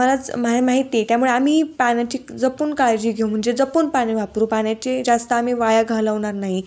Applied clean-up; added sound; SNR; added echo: none; none; none; none.